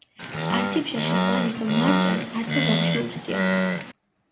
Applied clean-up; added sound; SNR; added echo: none; Animal; -4 dB; none.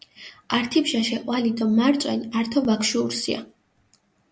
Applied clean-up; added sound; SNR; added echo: none; none; none; none.